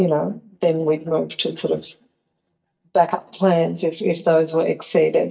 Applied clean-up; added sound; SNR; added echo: neural mask model DeepFilterNet 3.